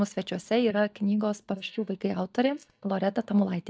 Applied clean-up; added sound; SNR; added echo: neural mask model DeepFilterNet 3.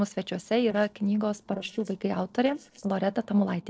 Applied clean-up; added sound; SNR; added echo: neural separator model SepFormer DNS4.